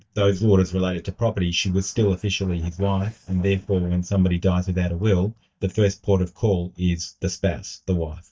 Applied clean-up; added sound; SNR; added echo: neural mask model DeepFilterNet 3.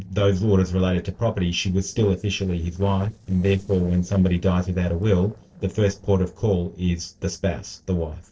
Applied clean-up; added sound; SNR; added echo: neural separator model SepFormer DNS4.